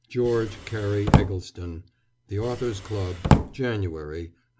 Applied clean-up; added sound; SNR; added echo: none; Drawer open or close; -4 dB; none.